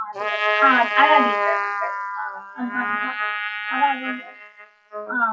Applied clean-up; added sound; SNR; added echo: classical method WPE with log-MMSE.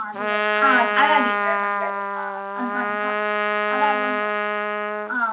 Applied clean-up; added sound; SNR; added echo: none; Trumpet; -2 dB; reverberation time 0.3 s.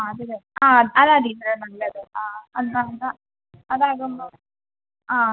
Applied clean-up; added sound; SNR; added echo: none; none; none; none.